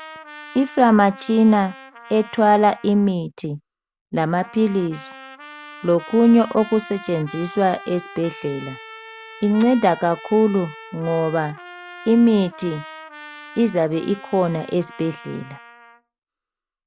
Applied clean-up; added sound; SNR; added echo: none; Trumpet; 19 dB; none.